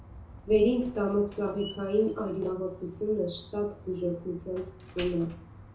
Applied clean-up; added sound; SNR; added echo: none; Slam; 16 dB; reverberation time 0.6 s.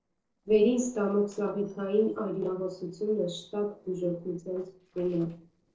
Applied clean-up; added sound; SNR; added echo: neural separator model SepFormer DNS4.